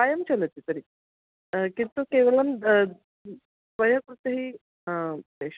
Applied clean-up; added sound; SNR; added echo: none; none; none; none.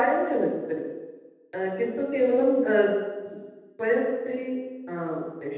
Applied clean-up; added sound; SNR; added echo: none; none; none; reverberation time 1.1 s.